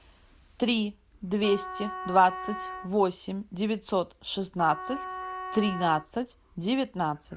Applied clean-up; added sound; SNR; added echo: none; Wind instrument, woodwind instrument; 10 dB; none.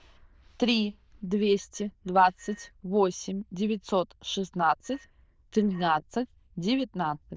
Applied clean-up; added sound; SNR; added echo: neural diffusion model UNIVERSE++.